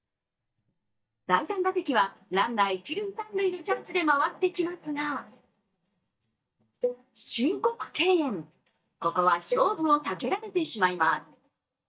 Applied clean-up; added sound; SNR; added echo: neural mask model DeepFilterNet 3.